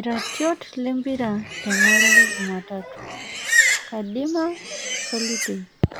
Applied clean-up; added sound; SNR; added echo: none; Livestock, farm animals, working animals; -4 dB; none.